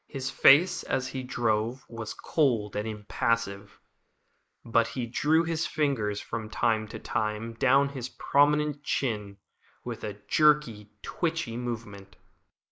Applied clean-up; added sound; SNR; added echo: neural mask model Resemble Enhance denoiser.